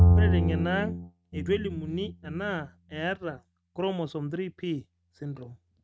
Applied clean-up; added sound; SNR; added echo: neural mask model RNNoise.